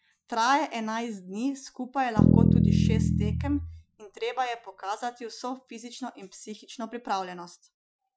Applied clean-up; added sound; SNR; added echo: classical method Wiener filter.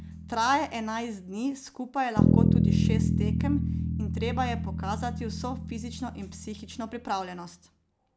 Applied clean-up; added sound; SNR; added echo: none; Bass guitar; -4 dB; none.